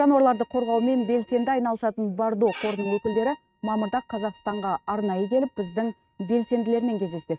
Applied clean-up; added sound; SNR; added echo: neural mask model RNNoise.